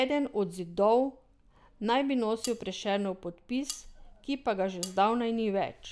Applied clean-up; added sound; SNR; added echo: none; Cutlery, silverware; 13 dB; none.